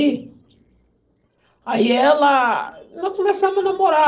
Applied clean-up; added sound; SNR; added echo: neural separator model SepFormer DNS4.